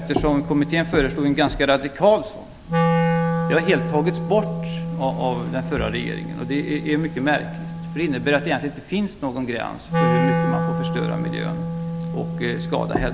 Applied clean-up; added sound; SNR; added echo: none; Wind instrument, woodwind instrument; 2 dB; none.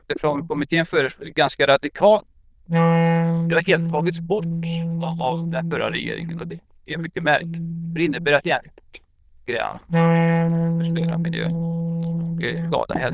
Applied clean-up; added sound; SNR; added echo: neural diffusion model UNIVERSE++.